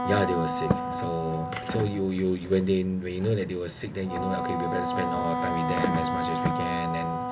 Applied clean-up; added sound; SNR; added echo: none; Wind instrument, woodwind instrument; 3 dB; none.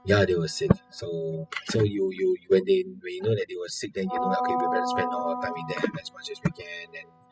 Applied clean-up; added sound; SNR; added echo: classical method spectral subtraction.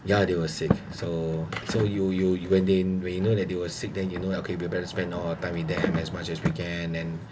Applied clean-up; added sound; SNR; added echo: none; none; none; none.